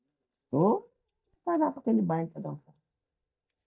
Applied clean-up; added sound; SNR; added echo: neural mask model DeepFilterNet 3.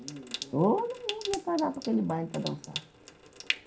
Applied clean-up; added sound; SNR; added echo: none; Trickle, dribble / Sink (filling or washing) / Water tap, faucet; 9 dB; reverberation time 0.3 s.